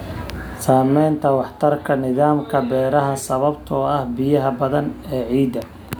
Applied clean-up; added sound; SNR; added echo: none; none; none; none.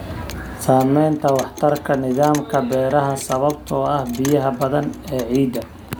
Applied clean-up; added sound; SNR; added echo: none; Clock; 19 dB; none.